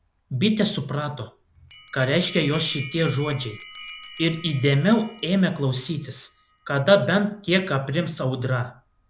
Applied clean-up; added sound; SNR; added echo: none; Bell; 16 dB; none.